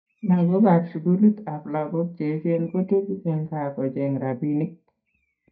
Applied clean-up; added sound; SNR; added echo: neural mask model DeepFilterNet 3.